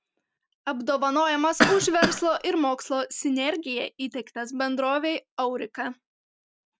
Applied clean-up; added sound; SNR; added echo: none; Cough; -1 dB; none.